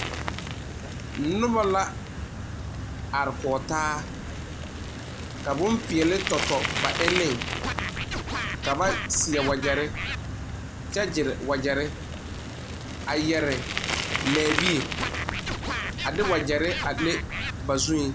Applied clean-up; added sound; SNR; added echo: none; Bicycle + Scratching (performance technique); 3 dB; none.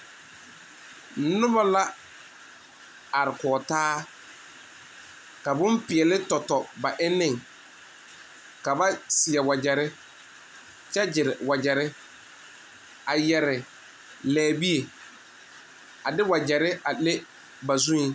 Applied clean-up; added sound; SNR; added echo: none; none; none; none.